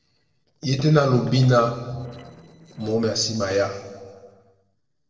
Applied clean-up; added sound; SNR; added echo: neural separator model SepFormer DNS4.